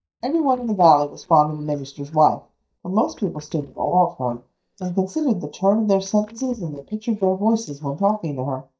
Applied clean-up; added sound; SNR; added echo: neural mask model DeepFilterNet 3.